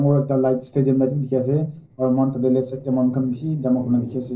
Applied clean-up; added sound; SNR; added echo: neural separator model SepFormer DNS4.